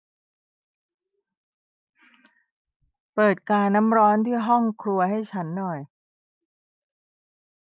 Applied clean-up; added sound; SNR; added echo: none; none; none; none.